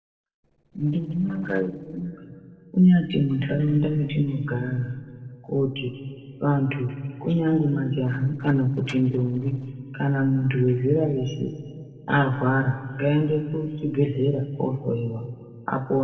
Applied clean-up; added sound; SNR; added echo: neural separator model SepFormer DNS4.